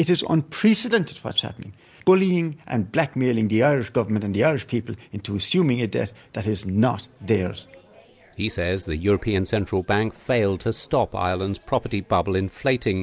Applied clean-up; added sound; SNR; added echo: none; none; none; none.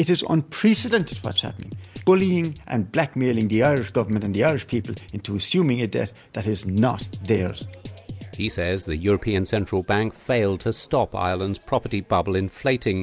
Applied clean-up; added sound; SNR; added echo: none; Drum kit; 15 dB; none.